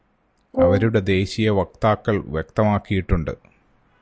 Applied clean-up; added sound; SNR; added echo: none; Brass instrument; 3 dB; none.